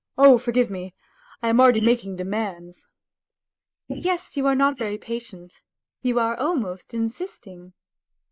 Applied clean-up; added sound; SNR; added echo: neural mask model Resemble Enhance denoiser.